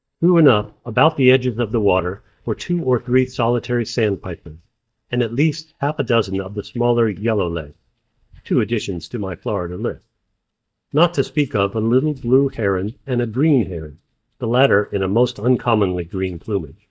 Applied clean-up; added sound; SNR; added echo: neural mask model DeepFilterNet 3.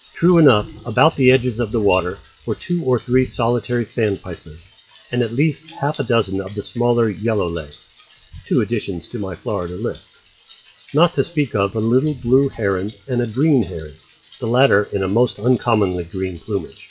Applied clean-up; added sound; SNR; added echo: classical method WPE with log-MMSE.